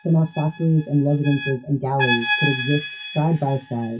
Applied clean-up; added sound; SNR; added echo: classical method WPE with log-MMSE.